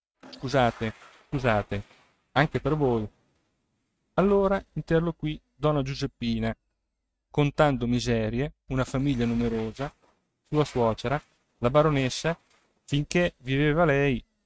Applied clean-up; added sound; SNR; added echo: neural mask model RNNoise.